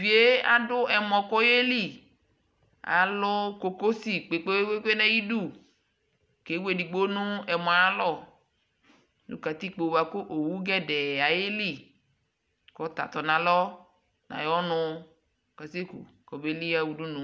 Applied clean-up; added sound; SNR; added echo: none; none; none; none.